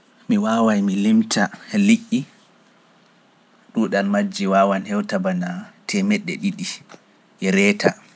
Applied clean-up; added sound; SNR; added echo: none; none; none; none.